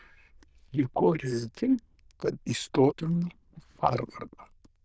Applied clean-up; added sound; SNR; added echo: neural diffusion model UNIVERSE++.